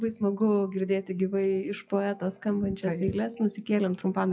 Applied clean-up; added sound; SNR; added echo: classical method WPE with log-MMSE.